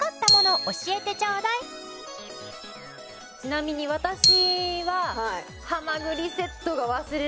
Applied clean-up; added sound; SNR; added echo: none; Glockenspiel; -1 dB; none.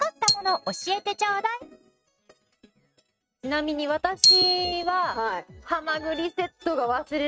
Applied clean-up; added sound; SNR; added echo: neural mask model RNNoise.